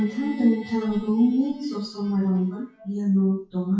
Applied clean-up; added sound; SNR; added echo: classical method WPE with log-MMSE.